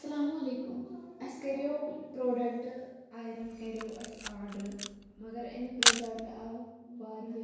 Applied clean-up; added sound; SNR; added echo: none; Camera; -3 dB; reverberation time 1.0 s.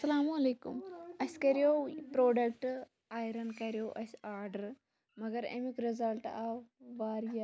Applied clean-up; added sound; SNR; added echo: none; none; none; none.